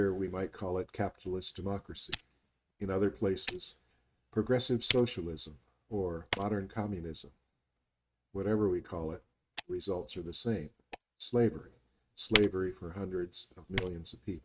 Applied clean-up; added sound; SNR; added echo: neural mask model RNNoise.